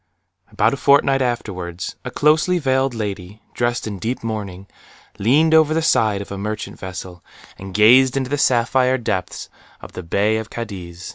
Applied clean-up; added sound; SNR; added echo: none; none; none; none.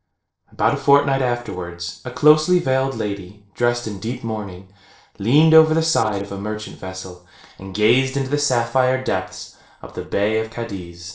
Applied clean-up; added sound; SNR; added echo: neural separator model SepFormer DNS4.